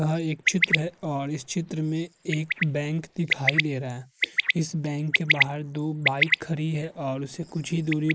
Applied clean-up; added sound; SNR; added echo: neural mask model Resemble Enhance denoiser.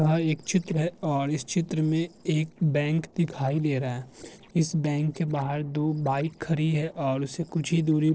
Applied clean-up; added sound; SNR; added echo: neural separator model SepFormer DNS4.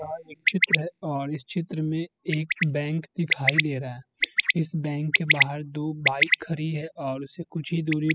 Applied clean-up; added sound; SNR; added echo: classical method spectral subtraction.